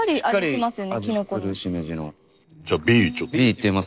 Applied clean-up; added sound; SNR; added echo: neural separator model SepFormer DNS4.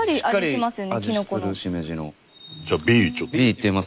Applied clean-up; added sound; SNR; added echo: none; none; none; none.